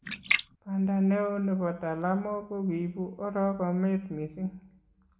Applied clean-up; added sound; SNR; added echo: none; Splash, splatter; 6 dB; reverberation time 0.6 s.